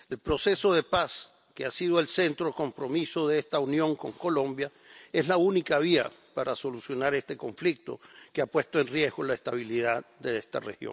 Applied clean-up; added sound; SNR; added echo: none; none; none; none.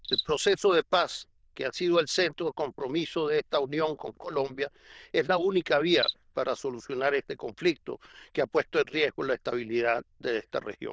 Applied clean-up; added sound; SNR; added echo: neural diffusion model UNIVERSE++.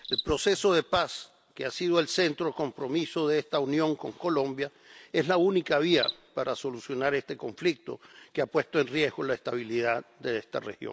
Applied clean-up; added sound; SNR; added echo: none; Cricket; 17 dB; none.